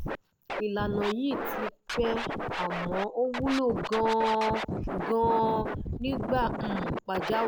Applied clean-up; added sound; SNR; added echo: none; Scratching (performance technique); 4 dB; none.